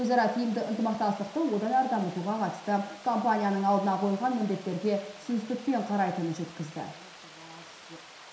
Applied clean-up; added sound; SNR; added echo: none; Water; 19 dB; reverberation time 0.7 s.